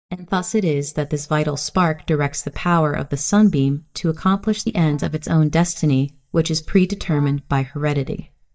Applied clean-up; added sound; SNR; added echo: neural mask model DeepFilterNet 3.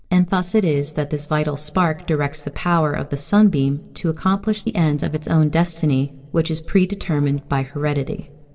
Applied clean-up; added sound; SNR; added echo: neural separator model SepFormer DNS4.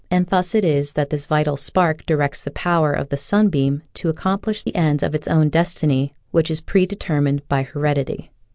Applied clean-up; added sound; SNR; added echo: none; none; none; none.